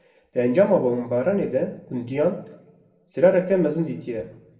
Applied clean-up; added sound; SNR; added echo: none; none; none; reverberation time 0.6 s.